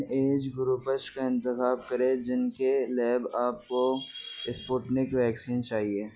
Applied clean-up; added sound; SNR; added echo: classical method log-MMSE.